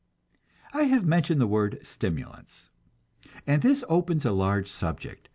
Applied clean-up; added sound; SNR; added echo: none; none; none; none.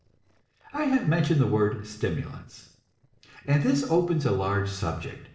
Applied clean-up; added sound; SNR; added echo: neural separator model SepFormer DNS4.